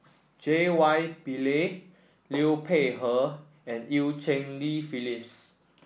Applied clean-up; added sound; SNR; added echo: none; none; none; none.